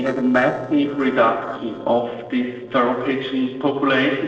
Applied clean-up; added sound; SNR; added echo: neural separator model SepFormer DNS4.